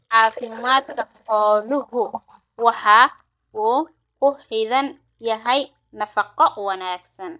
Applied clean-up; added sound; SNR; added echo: neural mask model DeepFilterNet 3.